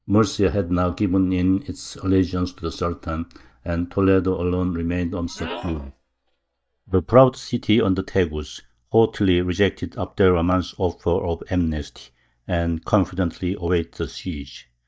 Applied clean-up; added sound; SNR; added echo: neural mask model DeepFilterNet 3.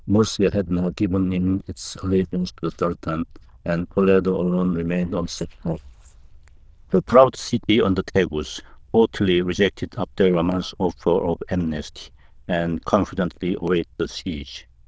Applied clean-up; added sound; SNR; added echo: neural diffusion model UNIVERSE++.